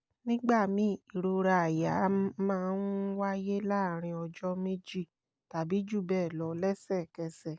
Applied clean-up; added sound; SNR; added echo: none; none; none; none.